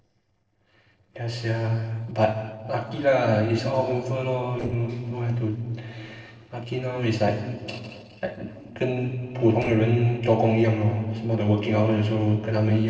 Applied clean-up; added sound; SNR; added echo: neural separator model SepFormer DNS4.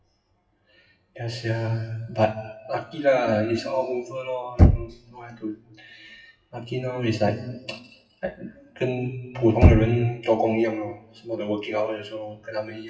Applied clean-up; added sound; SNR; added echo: classical method WPE with log-MMSE.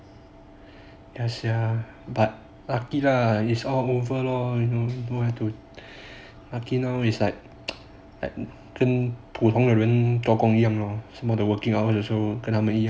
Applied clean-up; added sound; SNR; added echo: none; none; none; none.